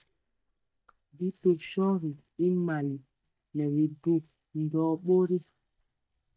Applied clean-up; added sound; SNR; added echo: neural mask model DeepFilterNet 3.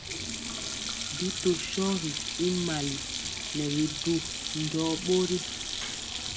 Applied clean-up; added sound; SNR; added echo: none; Sink (filling or washing); 3 dB; none.